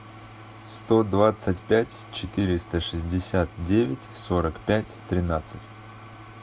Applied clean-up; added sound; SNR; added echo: none; none; none; none.